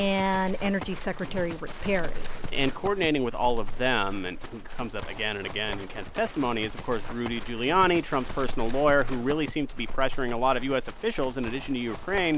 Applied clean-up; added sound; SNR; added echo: none; Livestock, farm animals, working animals; 3 dB; none.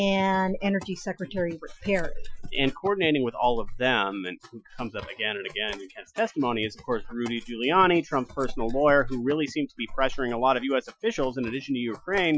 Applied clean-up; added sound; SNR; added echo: classical method Wiener filter.